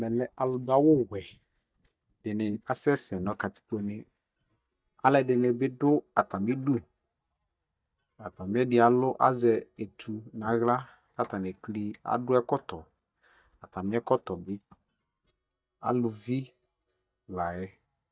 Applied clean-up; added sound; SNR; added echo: neural mask model DeepFilterNet 3.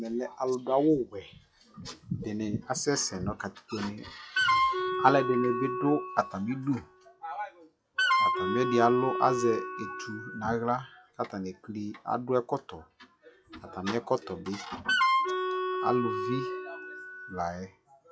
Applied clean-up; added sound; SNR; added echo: classical method log-MMSE.